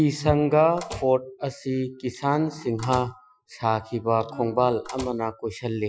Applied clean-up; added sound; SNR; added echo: classical method Wiener filter.